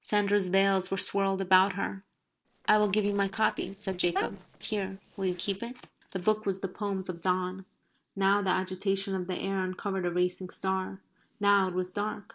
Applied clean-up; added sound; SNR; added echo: neural separator model SepFormer DNS4.